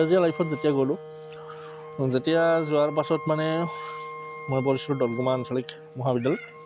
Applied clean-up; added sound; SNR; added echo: none; Wind instrument, woodwind instrument + Wind instrument, woodwind instrument; 13 dB; none.